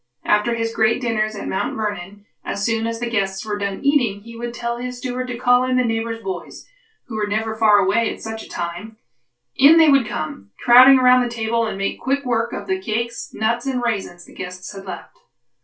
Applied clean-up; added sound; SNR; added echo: none; none; none; reverberation time 0.2 s.